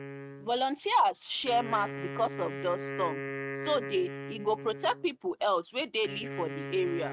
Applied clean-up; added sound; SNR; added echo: neural mask model RNNoise.